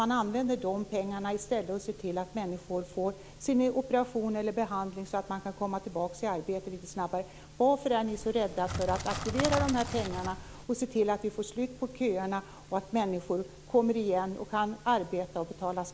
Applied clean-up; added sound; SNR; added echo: none; Crackle; 5 dB; none.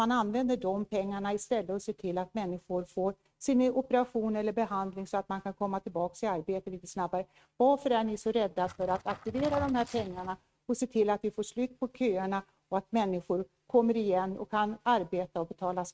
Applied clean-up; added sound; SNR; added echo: neural mask model RNNoise.